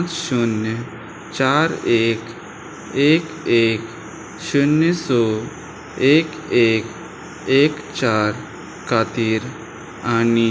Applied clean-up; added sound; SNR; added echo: none; none; none; none.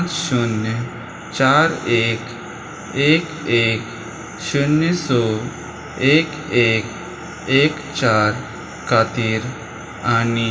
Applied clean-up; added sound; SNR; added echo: none; none; none; reverberation time 2.0 s.